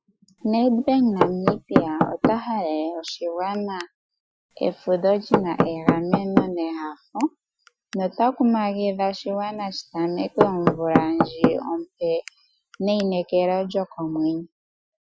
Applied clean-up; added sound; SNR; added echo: classical method Wiener filter.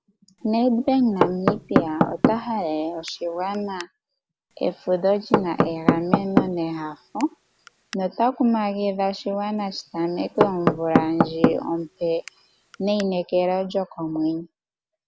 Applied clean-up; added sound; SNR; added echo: none; Knock / Wood; 1 dB; none.